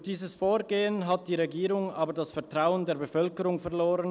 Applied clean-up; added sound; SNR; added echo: none; none; none; none.